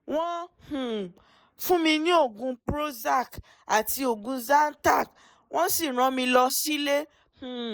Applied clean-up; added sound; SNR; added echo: neural mask model Resemble Enhance denoiser.